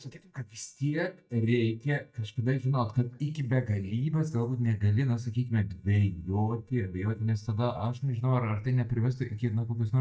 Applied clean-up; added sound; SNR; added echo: neural mask model DeepFilterNet 3.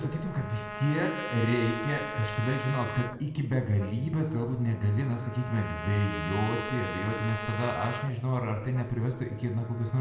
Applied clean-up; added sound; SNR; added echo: none; Trumpet; 10 dB; reverberation time 1.0 s.